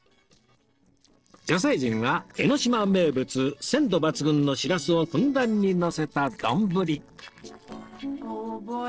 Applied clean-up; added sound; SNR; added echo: neural separator model SepFormer DNS4.